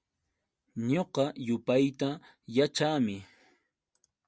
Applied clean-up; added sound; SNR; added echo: none; none; none; none.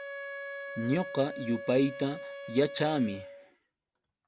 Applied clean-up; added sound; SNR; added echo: none; Wind instrument, woodwind instrument; 10 dB; none.